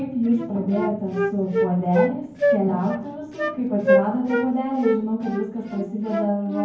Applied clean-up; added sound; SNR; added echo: none; Wind instrument, woodwind instrument; 2 dB; reverberation time 0.9 s.